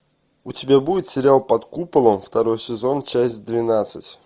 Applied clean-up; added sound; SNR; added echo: none; none; none; none.